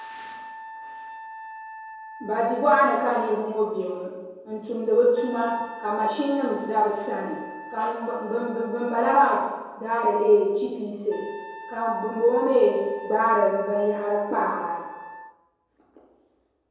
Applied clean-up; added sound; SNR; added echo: none; Wind instrument, woodwind instrument; 16 dB; reverberation time 1.2 s.